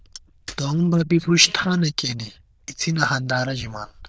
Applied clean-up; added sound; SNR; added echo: neural diffusion model UNIVERSE++.